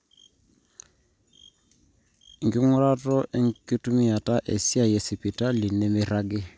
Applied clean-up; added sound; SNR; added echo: none; none; none; none.